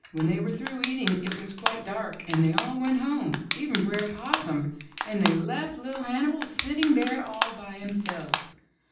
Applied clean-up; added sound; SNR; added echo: none; Crushing; 4 dB; reverberation time 0.6 s.